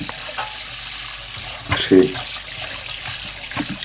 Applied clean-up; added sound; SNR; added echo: none; Sink (filling or washing) / Water tap, faucet; 6 dB; none.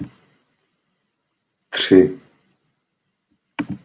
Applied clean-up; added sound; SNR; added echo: none; none; none; none.